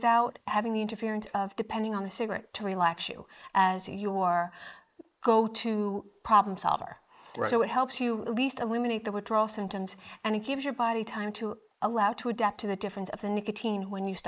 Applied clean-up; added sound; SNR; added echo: neural mask model Resemble Enhance denoiser.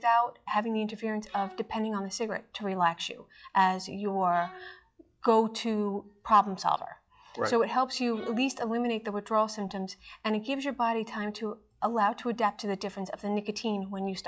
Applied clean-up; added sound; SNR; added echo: classical method log-MMSE.